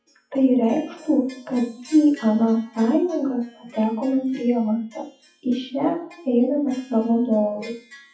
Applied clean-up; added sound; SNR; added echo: classical method WPE with log-MMSE.